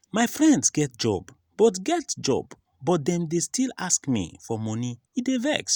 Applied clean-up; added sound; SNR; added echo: none; none; none; none.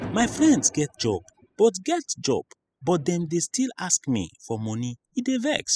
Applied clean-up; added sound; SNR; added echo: classical method spectral subtraction.